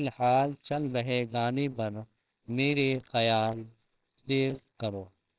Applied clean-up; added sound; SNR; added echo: neural separator model SepFormer WHAMR!.